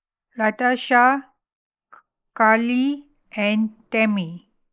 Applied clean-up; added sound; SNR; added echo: neural mask model Resemble Enhance denoiser.